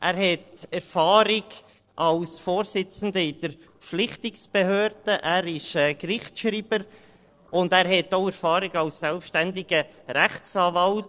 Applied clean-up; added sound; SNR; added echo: neural separator model SepFormer DNS4.